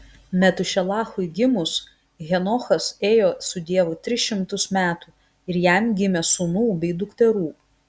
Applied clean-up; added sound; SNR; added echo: none; none; none; none.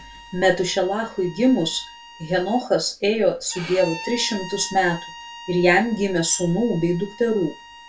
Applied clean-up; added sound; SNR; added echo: none; Bowed string instrument; 17 dB; reverberation time 0.2 s.